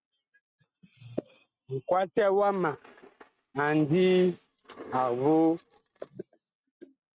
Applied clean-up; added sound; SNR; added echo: neural mask model RNNoise.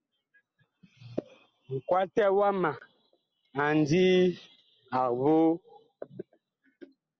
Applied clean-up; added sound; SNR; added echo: none; none; none; none.